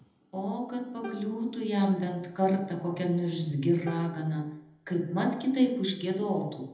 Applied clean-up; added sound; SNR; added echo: none; Plucked string instrument; 20 dB; reverberation time 0.8 s.